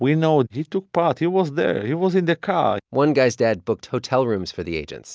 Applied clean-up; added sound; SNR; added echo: none; none; none; none.